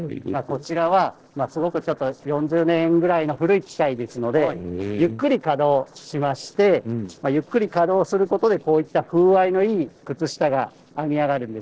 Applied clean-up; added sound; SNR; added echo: neural separator model SepFormer DNS4.